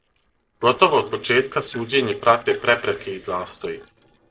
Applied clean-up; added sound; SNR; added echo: neural separator model SepFormer DNS4.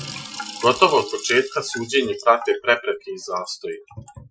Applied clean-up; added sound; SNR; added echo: classical method Wiener filter.